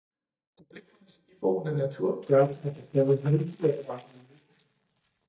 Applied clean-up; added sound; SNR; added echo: neural mask model DeepFilterNet 3.